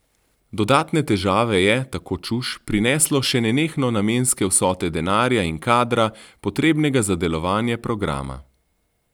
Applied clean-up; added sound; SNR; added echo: none; none; none; none.